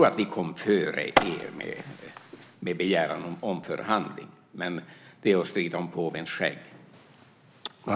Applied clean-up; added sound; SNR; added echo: none; none; none; none.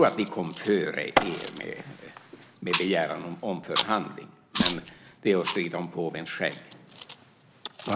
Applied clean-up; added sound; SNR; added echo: none; Chewing, mastication; 6 dB; none.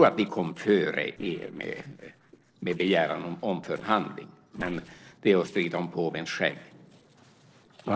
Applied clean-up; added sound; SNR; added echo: neural separator model SepFormer DNS4.